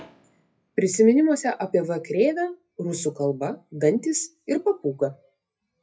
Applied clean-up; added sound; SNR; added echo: classical method WPE with log-MMSE.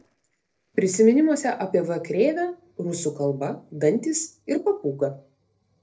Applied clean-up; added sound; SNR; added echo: neural separator model SepFormer DNS4.